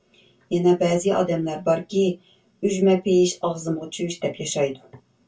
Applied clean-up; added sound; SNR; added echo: none; none; none; reverberation time 0.1 s.